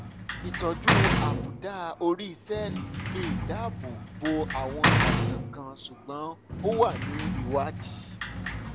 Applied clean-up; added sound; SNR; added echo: none; Sliding door / Slam; -3 dB; none.